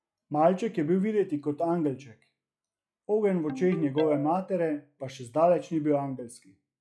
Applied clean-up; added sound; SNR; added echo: classical method log-MMSE.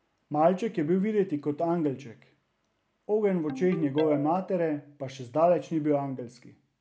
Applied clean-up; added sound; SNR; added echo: none; Ringtone; 18 dB; none.